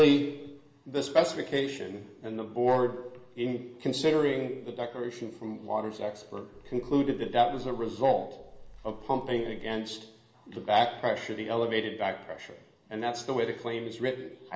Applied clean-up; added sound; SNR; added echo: none; Wind; 16 dB; reverberation time 0.8 s.